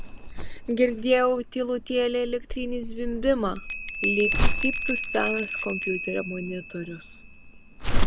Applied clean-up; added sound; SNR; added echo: none; Bell + Crumpling, crinkling; -5 dB; none.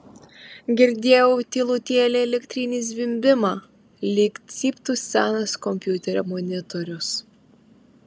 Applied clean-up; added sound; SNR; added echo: none; none; none; none.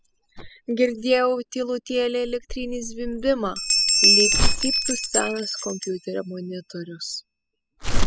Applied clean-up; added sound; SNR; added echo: classical method spectral subtraction.